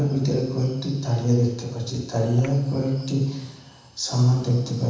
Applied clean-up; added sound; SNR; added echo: none; Drip / Water; 19 dB; reverberation time 1.1 s.